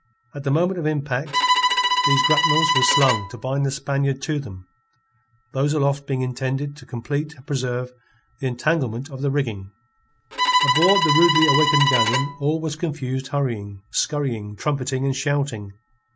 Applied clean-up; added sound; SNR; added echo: none; Bowed string instrument; -2 dB; none.